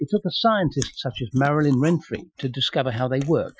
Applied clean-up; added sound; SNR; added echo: classical method Wiener filter.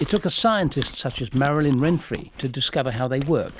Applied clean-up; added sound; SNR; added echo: none; Chewing, mastication; 16 dB; none.